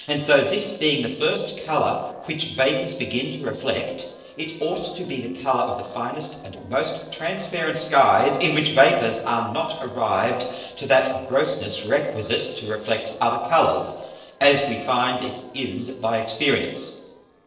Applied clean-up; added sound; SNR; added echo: neural separator model SepFormer DNS4.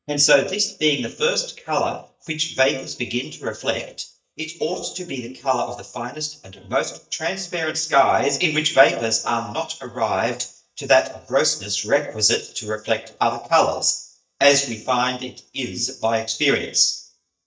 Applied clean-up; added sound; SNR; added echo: neural mask model DeepFilterNet 3.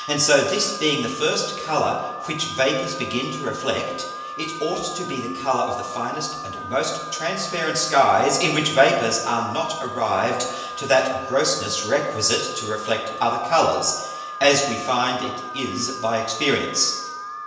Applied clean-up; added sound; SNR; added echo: none; Alarm; 10 dB; reverberation time 1.0 s.